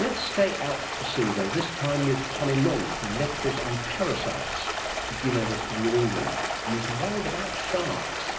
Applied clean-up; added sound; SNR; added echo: none; Stream; 2 dB; reverberation time 0.5 s.